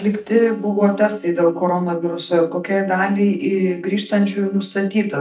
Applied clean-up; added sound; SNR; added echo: neural mask model DeepFilterNet 3.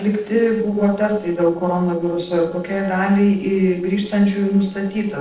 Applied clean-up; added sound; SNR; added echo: neural separator model SepFormer DNS4.